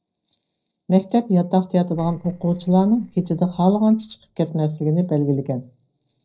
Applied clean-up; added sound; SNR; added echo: neural separator model SepFormer DNS4.